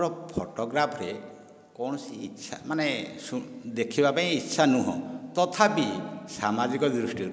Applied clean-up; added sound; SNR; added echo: none; none; none; none.